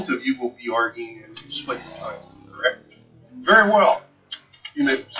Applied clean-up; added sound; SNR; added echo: classical method WPE with log-MMSE.